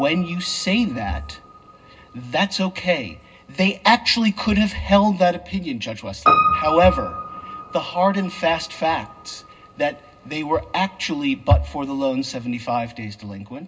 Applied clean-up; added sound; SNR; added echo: none; Piano; 8 dB; reverberation time 0.2 s.